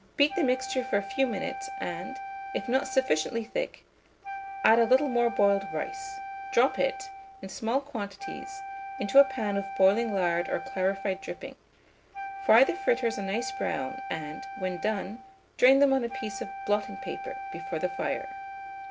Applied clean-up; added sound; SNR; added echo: none; Wind instrument, woodwind instrument; 10 dB; none.